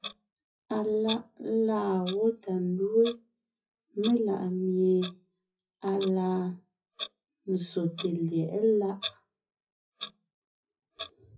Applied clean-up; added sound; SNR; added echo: classical method WPE with log-MMSE.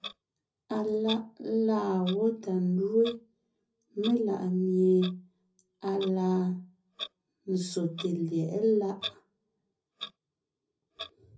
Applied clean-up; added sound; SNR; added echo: none; Clock; 17 dB; reverberation time 0.4 s.